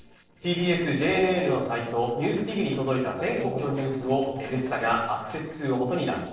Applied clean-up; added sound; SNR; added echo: neural separator model SepFormer DNS4.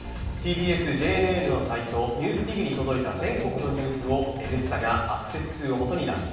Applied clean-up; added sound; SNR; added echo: none; Scratching (performance technique); 19 dB; reverberation time 0.9 s.